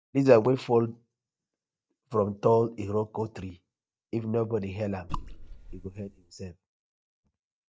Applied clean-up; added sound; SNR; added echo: neural mask model DeepFilterNet 3.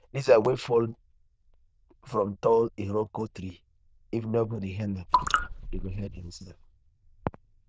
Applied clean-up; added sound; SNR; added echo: neural diffusion model UNIVERSE++.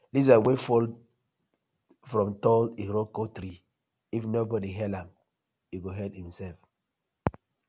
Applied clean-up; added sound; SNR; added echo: none; none; none; none.